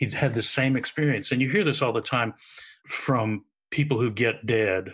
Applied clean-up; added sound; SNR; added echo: none; none; none; none.